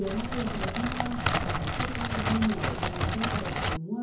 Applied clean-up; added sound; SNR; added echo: none; Crackle; -4 dB; reverberation time 0.6 s.